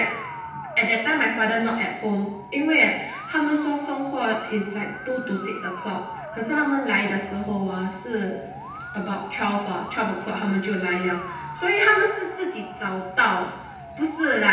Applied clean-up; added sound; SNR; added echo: none; Musical instrument; 13 dB; reverberation time 0.9 s.